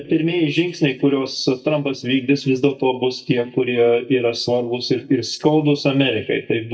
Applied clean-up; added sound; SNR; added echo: neural mask model DeepFilterNet 3.